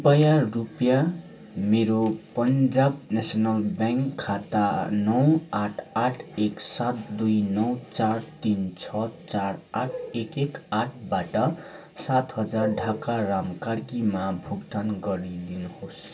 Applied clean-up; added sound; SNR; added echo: none; none; none; reverberation time 0.2 s.